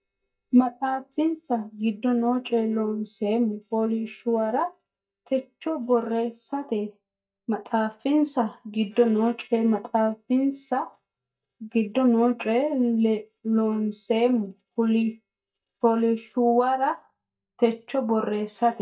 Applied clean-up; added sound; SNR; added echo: neural mask model DeepFilterNet 3.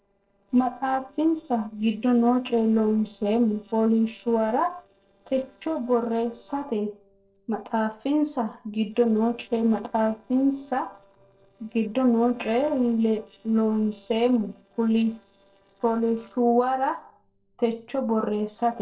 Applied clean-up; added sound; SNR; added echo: neural separator model SepFormer DNS4.